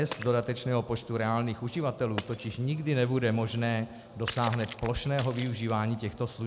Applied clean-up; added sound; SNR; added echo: none; Shatter; 15 dB; none.